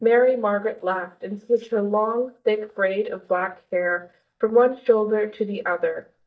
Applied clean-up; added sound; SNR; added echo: neural mask model DeepFilterNet 3.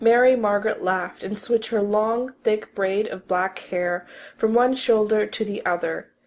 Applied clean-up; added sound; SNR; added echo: none; none; none; none.